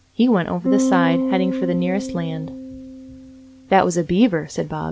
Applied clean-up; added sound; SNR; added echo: none; Bass guitar; 4 dB; none.